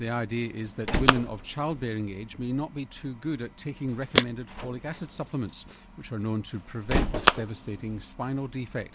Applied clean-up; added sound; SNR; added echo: none; Telephone + Slam; -1 dB; none.